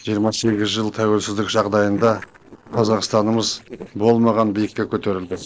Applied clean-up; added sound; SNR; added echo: neural separator model SepFormer DNS4.